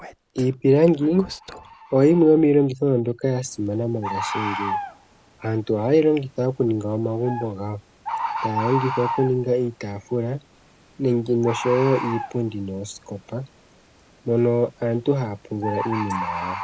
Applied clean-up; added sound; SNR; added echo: none; Bird; 10 dB; none.